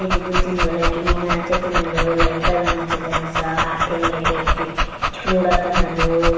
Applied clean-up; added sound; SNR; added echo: none; Dog; -2 dB; reverberation time 1.1 s.